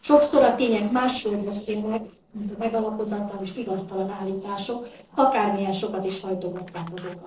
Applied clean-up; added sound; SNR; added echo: neural separator model SepFormer DNS4.